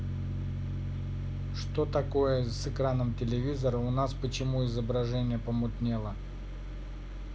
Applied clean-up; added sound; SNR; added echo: none; Piano; 4 dB; none.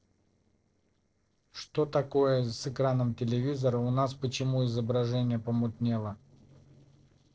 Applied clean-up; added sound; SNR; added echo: neural separator model SepFormer DNS4.